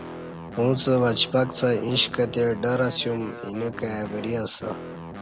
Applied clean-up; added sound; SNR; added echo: none; Guitar; 12 dB; none.